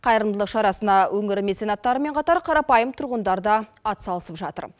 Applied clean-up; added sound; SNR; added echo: none; none; none; none.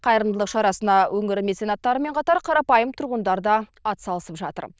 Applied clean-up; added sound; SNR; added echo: neural diffusion model UNIVERSE++.